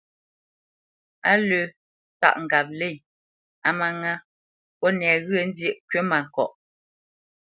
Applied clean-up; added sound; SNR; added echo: none; none; none; none.